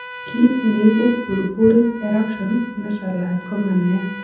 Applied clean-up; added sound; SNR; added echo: none; Trumpet; 16 dB; reverberation time 0.8 s.